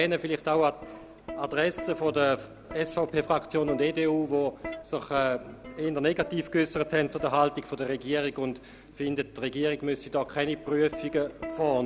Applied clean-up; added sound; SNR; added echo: none; Plucked string instrument; 15 dB; none.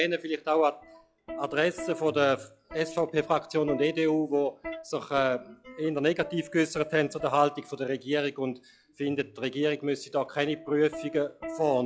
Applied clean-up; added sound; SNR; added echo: classical method log-MMSE.